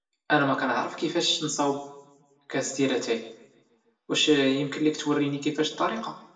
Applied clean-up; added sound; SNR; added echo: none; none; none; reverberation time 0.7 s.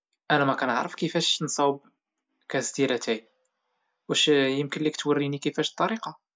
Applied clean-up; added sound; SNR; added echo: none; none; none; none.